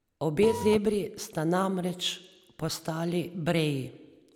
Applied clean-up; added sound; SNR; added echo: none; Printer; 5 dB; none.